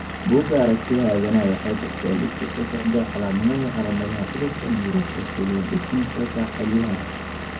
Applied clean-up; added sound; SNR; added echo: none; Engine / Vehicle; 8 dB; reverberation time 0.4 s.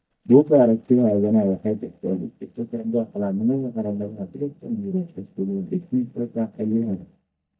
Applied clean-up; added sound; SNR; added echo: neural mask model DeepFilterNet 3.